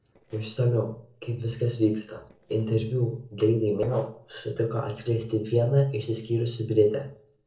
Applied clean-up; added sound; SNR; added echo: neural separator model SepFormer DNS4.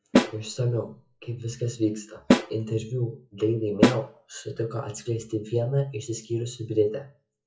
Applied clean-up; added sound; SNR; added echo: classical method WPE with log-MMSE.